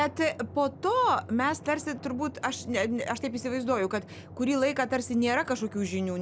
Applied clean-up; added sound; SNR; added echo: none; Drum; 16 dB; none.